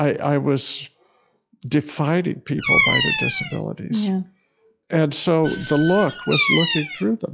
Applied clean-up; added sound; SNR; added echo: classical method log-MMSE.